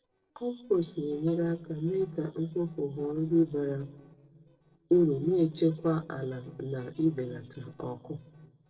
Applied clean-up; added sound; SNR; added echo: neural separator model SepFormer DNS4.